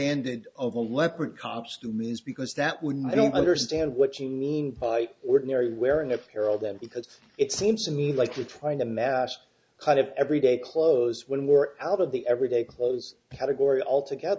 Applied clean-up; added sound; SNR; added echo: none; none; none; none.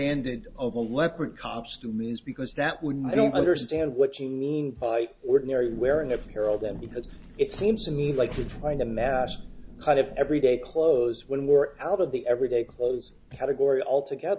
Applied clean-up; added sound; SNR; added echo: none; Thunder / Rain; 17 dB; none.